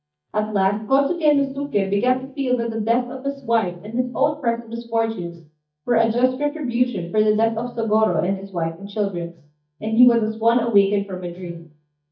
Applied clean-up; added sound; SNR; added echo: neural mask model DeepFilterNet 3.